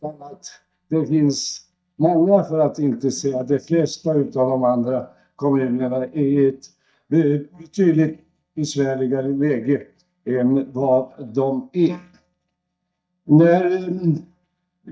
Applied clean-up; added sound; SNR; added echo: neural mask model DeepFilterNet 3.